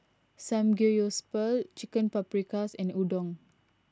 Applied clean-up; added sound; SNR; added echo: none; none; none; none.